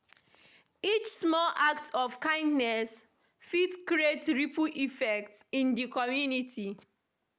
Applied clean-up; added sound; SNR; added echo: none; none; none; none.